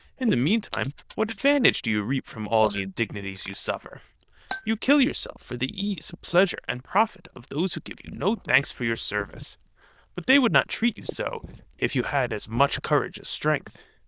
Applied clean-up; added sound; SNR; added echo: neural diffusion model UNIVERSE++.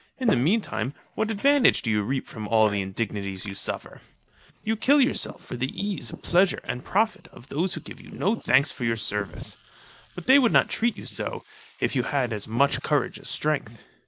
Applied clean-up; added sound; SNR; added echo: neural mask model Resemble Enhance denoiser.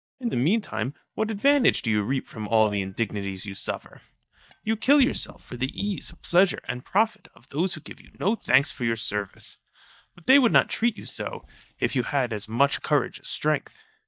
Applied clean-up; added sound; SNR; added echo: neural mask model DeepFilterNet 3.